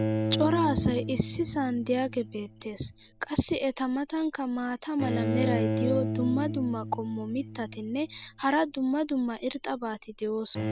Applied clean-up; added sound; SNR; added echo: none; Bowed string instrument; 4 dB; none.